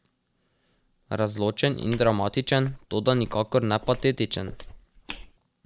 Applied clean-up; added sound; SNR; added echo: none; Walk, footsteps; 17 dB; none.